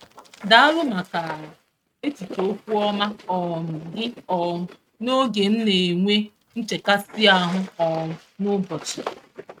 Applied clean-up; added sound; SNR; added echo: neural mask model RNNoise.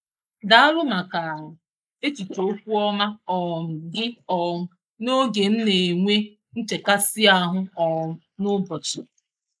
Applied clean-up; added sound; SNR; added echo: neural mask model Resemble Enhance denoiser.